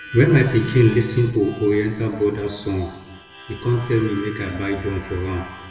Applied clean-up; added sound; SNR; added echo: none; Harmonica; 19 dB; reverberation time 1.2 s.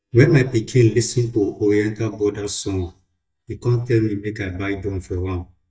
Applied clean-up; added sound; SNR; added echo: neural mask model DeepFilterNet 3.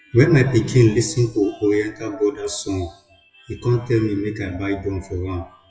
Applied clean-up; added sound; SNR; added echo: classical method WPE with log-MMSE.